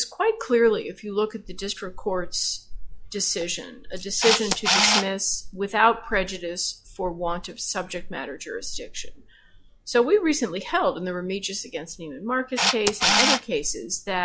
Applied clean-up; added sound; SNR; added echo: classical method log-MMSE.